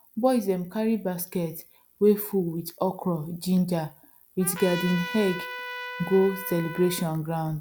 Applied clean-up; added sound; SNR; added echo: none; Trumpet; 10 dB; none.